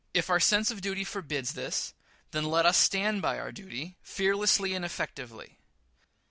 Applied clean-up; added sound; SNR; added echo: none; none; none; none.